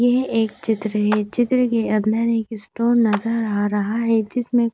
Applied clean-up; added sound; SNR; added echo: none; Clapping; 17 dB; none.